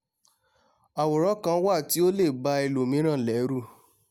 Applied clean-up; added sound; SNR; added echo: none; none; none; none.